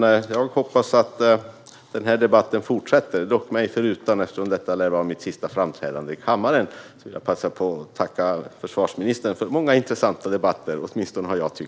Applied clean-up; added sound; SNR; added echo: none; none; none; none.